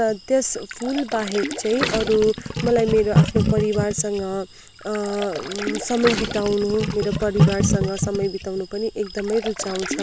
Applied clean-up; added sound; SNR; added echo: none; Gurgling; 2 dB; none.